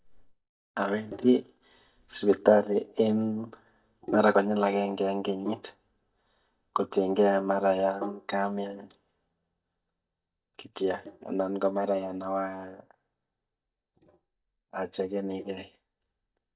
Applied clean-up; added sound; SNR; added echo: neural mask model DeepFilterNet 3.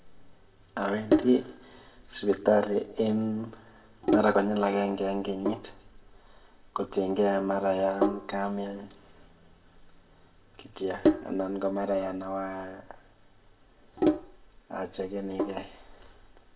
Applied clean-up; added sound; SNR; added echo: none; Sink (filling or washing); 4 dB; reverberation time 0.6 s.